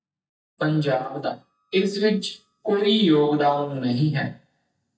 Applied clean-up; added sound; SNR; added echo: neural mask model DeepFilterNet 3.